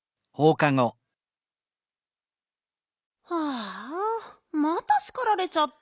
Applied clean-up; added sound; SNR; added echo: none; none; none; none.